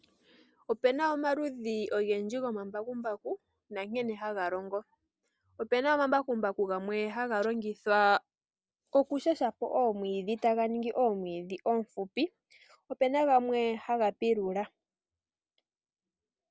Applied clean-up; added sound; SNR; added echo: none; none; none; none.